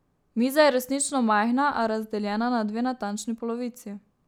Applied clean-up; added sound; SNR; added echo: none; none; none; none.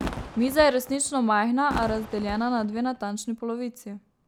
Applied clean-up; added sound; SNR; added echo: none; Fireworks; 11 dB; none.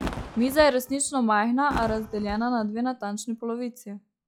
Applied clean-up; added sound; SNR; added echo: classical method log-MMSE.